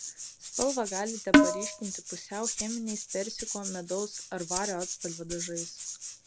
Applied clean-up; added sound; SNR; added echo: none; Rattle (instrument) + Percussion; -4 dB; none.